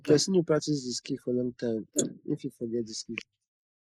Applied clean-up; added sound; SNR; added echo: neural mask model Resemble Enhance denoiser.